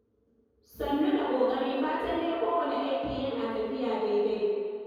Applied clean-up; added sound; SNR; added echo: none; none; none; reverberation time 2.2 s.